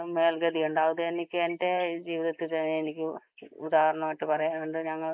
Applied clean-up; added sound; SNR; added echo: neural mask model Resemble Enhance denoiser.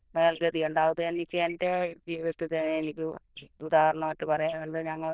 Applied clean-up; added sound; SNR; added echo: neural diffusion model UNIVERSE++.